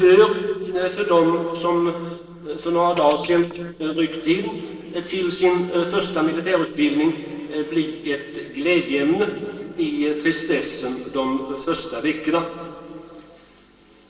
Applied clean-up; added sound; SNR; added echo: neural separator model SepFormer DNS4.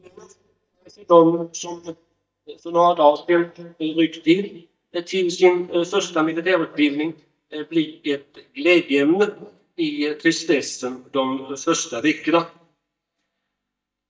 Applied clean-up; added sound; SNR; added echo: neural mask model DeepFilterNet 3.